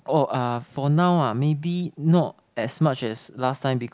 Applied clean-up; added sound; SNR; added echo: none; none; none; none.